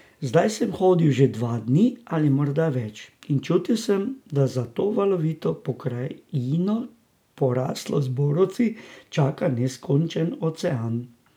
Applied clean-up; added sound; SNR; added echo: none; none; none; none.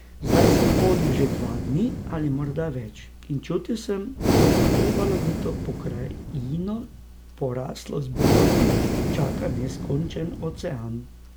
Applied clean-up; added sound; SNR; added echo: none; Breathing; -4 dB; none.